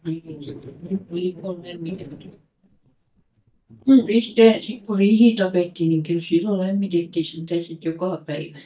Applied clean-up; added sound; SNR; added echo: neural mask model DeepFilterNet 3.